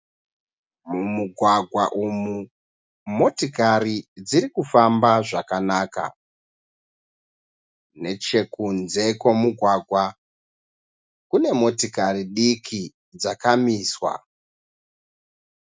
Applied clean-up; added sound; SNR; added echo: none; none; none; none.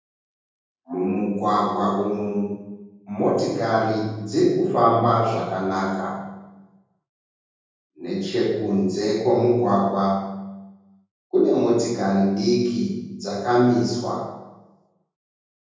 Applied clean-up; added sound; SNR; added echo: none; none; none; reverberation time 1.3 s.